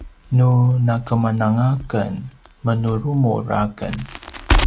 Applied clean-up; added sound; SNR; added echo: none; Crackle; 7 dB; none.